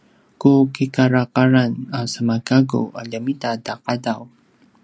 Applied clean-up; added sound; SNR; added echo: none; none; none; none.